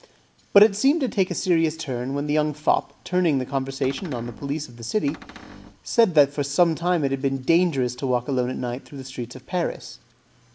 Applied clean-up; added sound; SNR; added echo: none; Cupboard open or close; 18 dB; none.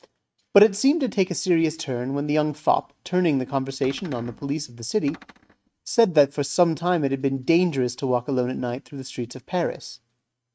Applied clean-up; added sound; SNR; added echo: neural mask model RNNoise.